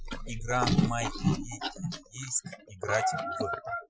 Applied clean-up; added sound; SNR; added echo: classical method Wiener filter.